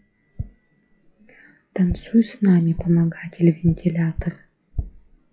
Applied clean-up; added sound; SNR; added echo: classical method WPE with log-MMSE.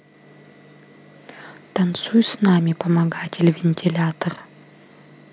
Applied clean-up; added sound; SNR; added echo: none; none; none; none.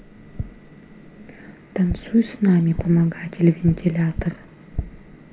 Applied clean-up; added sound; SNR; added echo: none; Tap; 12 dB; reverberation time 2.8 s.